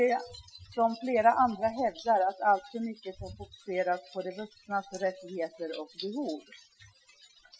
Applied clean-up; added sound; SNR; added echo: classical method Wiener filter.